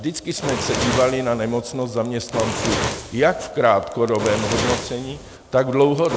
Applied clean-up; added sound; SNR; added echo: none; Fire; 6 dB; none.